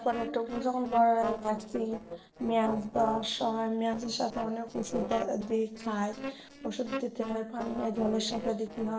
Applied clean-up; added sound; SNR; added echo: neural separator model SepFormer DNS4.